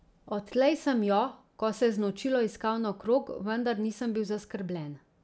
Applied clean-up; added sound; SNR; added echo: none; none; none; none.